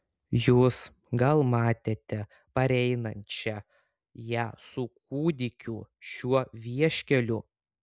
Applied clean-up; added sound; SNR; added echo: none; none; none; none.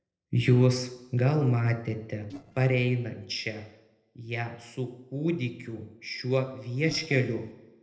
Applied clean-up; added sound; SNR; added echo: neural separator model SepFormer DNS4.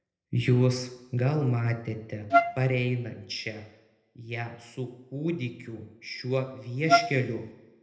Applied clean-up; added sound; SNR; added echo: none; Wind instrument, woodwind instrument; -4 dB; reverberation time 0.7 s.